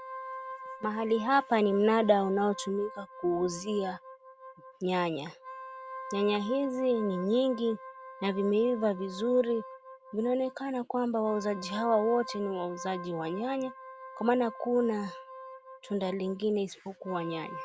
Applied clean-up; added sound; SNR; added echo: none; Wind instrument, woodwind instrument; 14 dB; none.